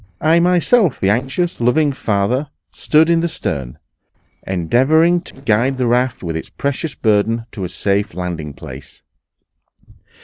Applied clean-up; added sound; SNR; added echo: neural separator model SepFormer DNS4.